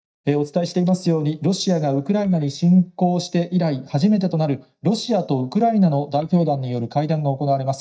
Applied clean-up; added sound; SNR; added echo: neural mask model DeepFilterNet 3.